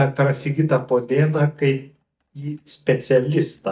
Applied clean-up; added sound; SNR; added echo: neural mask model DeepFilterNet 3.